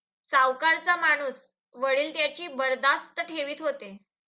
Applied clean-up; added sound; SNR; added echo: none; none; none; none.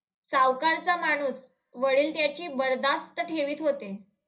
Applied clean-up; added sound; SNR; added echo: none; none; none; reverberation time 0.4 s.